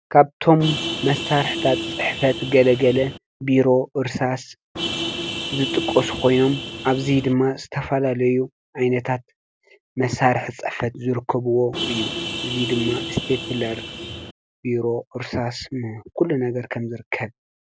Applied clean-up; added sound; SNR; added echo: none; Vehicle horn, car horn, honking; 6 dB; none.